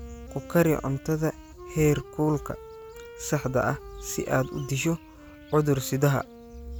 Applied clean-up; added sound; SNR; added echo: none; Wind instrument, woodwind instrument; 17 dB; none.